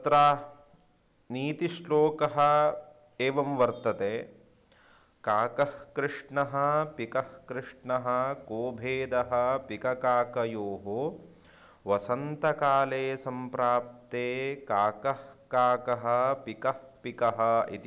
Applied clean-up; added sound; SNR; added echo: none; none; none; none.